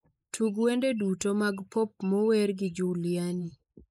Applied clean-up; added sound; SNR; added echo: neural mask model Resemble Enhance denoiser.